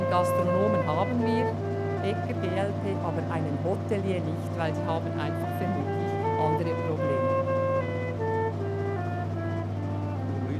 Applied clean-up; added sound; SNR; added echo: none; Mechanical fan + Wind instrument, woodwind instrument; -5 dB; none.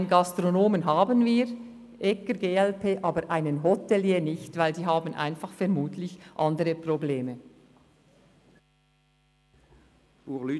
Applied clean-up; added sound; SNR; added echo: none; none; none; none.